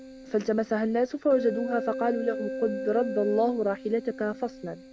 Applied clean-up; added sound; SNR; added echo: none; Keyboard (musical); 9 dB; none.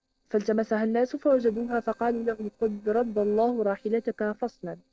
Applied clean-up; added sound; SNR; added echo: neural separator model SepFormer DNS4.